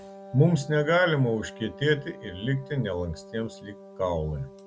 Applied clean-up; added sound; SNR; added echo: none; Wind instrument, woodwind instrument; 18 dB; none.